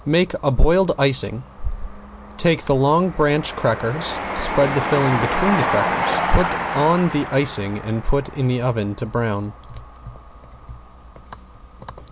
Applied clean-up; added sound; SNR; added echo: none; Train; 7 dB; none.